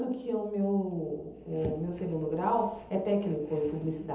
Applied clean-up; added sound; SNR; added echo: none; none; none; reverberation time 0.8 s.